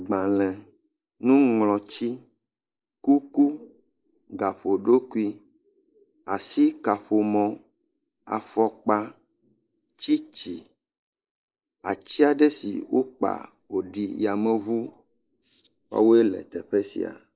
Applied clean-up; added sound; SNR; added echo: neural mask model Resemble Enhance denoiser.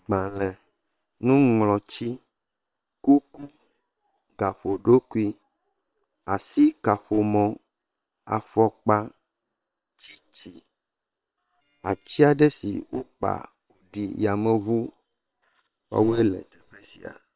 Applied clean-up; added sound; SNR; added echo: neural separator model SepFormer WHAM!.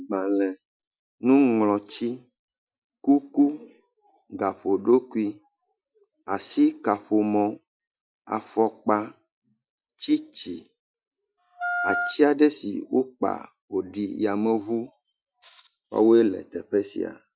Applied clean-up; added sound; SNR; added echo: classical method Wiener filter.